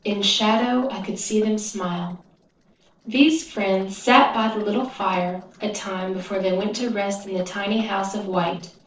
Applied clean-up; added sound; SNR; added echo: neural separator model SepFormer DNS4.